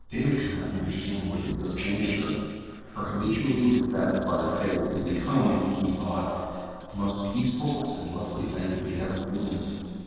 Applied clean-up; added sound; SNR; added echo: neural separator model SepFormer DNS4.